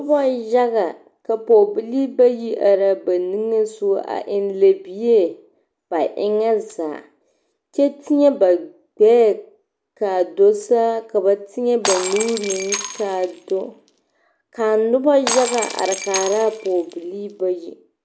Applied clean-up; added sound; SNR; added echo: none; Shatter; 8 dB; none.